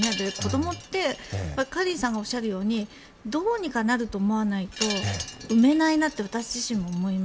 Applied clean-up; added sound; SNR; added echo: none; Wind chime; 13 dB; none.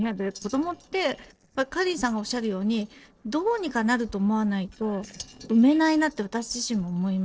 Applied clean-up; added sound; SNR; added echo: neural separator model SepFormer DNS4.